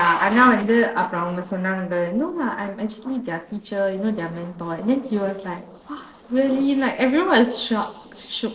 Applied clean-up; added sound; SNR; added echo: neural separator model SepFormer DNS4.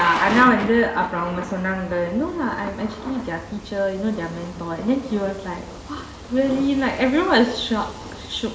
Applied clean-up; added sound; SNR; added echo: none; Thunder / Rain; 12 dB; reverberation time 1.0 s.